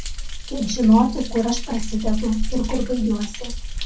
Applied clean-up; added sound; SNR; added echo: none; Thunder; 4 dB; reverberation time 0.3 s.